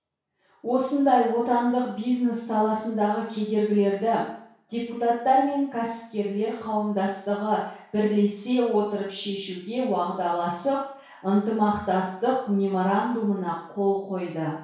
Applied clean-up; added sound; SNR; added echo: none; none; none; reverberation time 0.6 s.